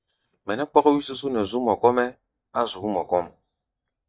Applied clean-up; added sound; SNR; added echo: neural mask model DeepFilterNet 3.